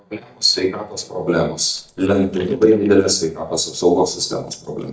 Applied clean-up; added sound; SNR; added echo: neural mask model DeepFilterNet 3.